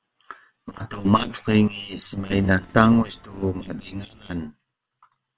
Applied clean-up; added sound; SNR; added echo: neural separator model SepFormer WHAM!.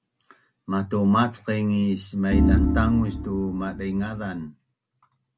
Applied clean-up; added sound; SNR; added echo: none; Organ; -2 dB; none.